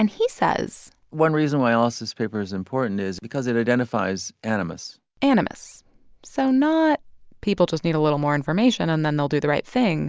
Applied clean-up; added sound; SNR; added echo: none; none; none; none.